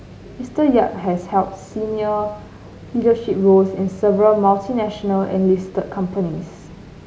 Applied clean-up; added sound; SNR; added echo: none; none; none; none.